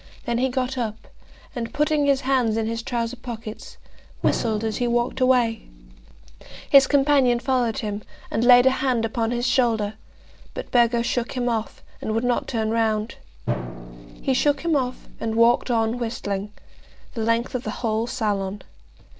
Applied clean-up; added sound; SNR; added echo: none; Drum; 16 dB; none.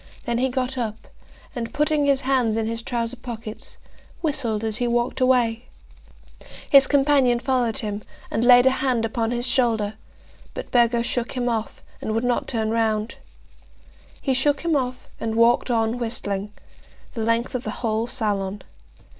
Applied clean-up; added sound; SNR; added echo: none; none; none; none.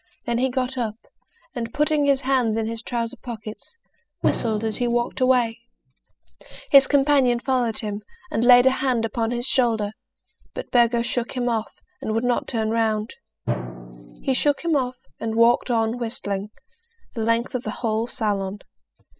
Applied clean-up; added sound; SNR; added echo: classical method spectral subtraction.